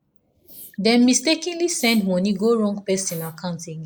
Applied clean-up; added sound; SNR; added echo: neural mask model Resemble Enhance denoiser.